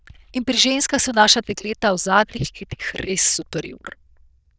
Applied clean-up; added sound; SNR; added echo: neural diffusion model UNIVERSE++.